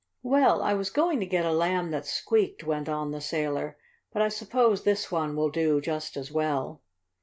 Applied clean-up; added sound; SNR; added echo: none; none; none; none.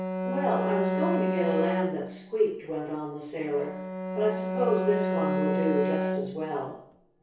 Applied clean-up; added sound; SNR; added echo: none; Bowed string instrument; 0 dB; reverberation time 0.6 s.